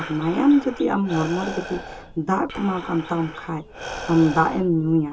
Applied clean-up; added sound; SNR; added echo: none; Breathing; 13 dB; reverberation time 0.2 s.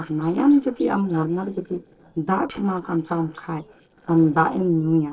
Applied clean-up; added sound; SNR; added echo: neural separator model SepFormer DNS4.